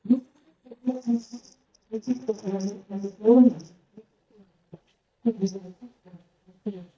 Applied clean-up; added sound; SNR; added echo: neural mask model DeepFilterNet 3.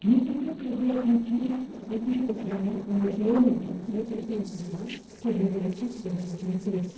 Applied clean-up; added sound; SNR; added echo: neural separator model SepFormer DNS4.